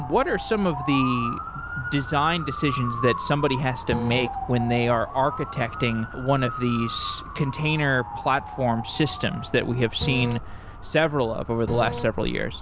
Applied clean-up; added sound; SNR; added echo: none; Printer + Motor vehicle (road) / Siren; 8 dB; none.